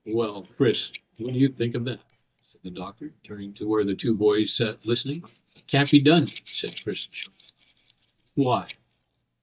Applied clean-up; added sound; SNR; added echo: neural mask model DeepFilterNet 3.